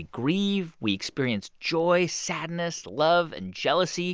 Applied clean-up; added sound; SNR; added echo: none; none; none; none.